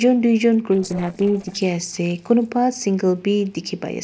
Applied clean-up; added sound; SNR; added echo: neural separator model SepFormer DNS4.